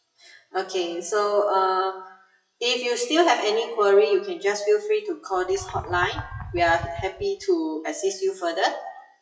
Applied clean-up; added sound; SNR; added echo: classical method WPE with log-MMSE.